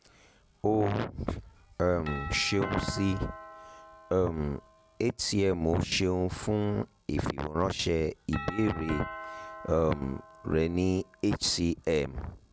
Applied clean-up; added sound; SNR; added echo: none; Doorbell; 16 dB; none.